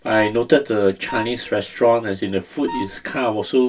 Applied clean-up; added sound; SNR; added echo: none; Wind instrument, woodwind instrument; 12 dB; reverberation time 0.1 s.